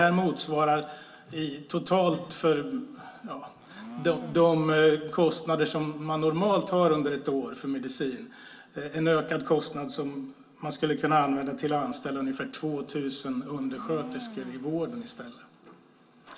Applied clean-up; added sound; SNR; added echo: none; Domestic sounds, home sounds; 16 dB; reverberation time 0.8 s.